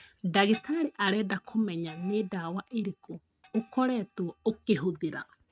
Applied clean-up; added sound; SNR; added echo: neural mask model RNNoise.